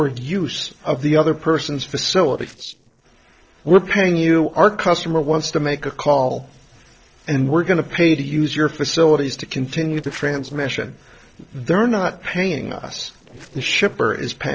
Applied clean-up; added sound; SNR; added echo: neural separator model SepFormer DNS4.